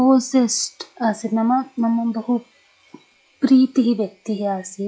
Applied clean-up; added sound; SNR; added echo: classical method log-MMSE.